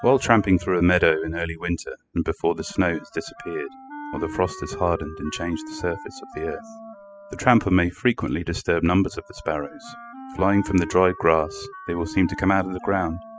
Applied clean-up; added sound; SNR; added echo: classical method spectral subtraction.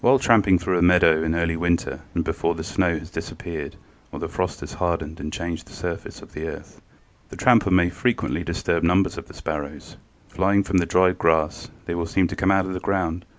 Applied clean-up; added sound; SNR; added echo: none; none; none; none.